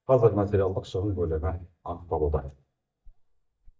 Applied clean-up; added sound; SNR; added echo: neural mask model DeepFilterNet 3.